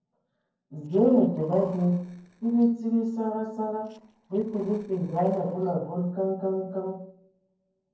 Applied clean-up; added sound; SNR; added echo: neural separator model SepFormer DNS4.